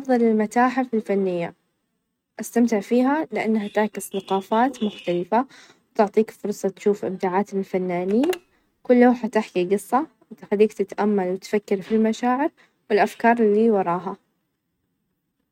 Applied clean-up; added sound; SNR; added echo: neural mask model RNNoise.